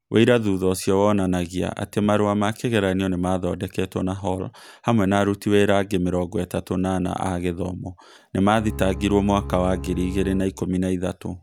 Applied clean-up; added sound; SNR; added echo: none; Bowed string instrument; 10 dB; none.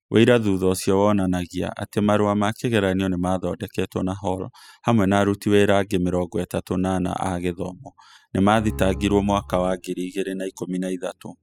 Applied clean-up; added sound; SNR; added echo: classical method spectral subtraction.